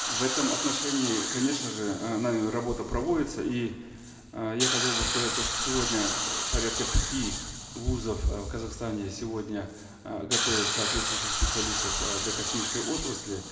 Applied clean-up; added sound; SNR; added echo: none; Hiss; 1 dB; reverberation time 2.1 s.